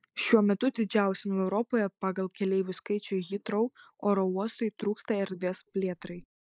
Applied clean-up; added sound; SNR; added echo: neural mask model Resemble Enhance denoiser.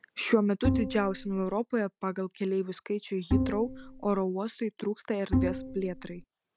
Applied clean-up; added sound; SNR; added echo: none; Bowed string instrument; 0 dB; none.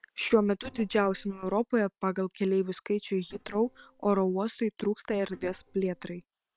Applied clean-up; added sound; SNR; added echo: neural separator model SepFormer WHAM!.